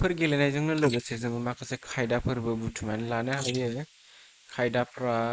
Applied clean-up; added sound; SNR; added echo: neural mask model Resemble Enhance denoiser.